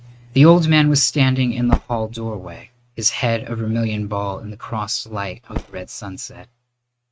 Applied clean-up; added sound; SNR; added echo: neural mask model RNNoise.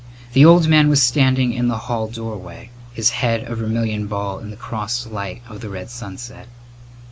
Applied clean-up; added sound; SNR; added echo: none; none; none; none.